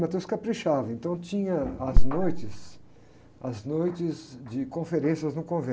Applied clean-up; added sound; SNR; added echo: none; none; none; none.